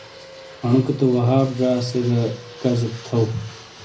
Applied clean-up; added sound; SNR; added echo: none; Fixed-wing aircraft, airplane; 19 dB; reverberation time 0.4 s.